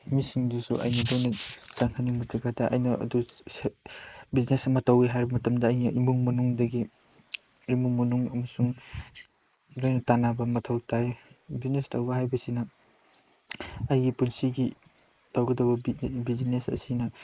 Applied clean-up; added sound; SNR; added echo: neural mask model Resemble Enhance denoiser.